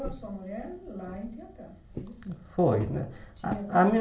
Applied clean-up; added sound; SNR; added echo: none; Walk, footsteps; 14 dB; reverberation time 0.8 s.